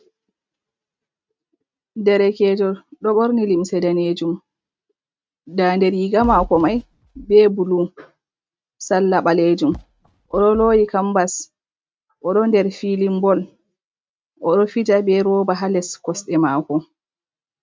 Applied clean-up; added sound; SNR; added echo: neural mask model RNNoise.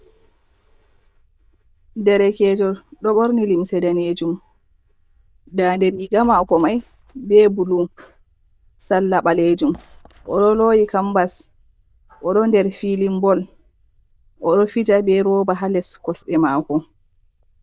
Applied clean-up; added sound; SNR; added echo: neural diffusion model UNIVERSE++.